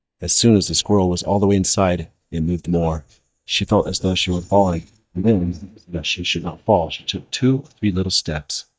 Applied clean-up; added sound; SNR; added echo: neural mask model DeepFilterNet 3.